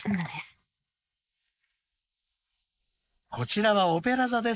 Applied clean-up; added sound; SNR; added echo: neural mask model Resemble Enhance denoiser.